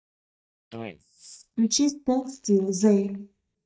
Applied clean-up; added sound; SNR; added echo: neural mask model DeepFilterNet 3.